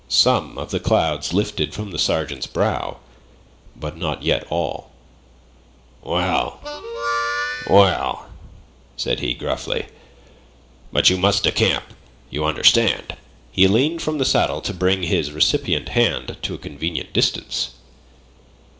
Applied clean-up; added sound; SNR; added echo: none; Harmonica; 5 dB; reverberation time 0.5 s.